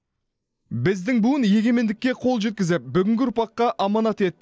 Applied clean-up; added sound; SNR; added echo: neural mask model Resemble Enhance denoiser.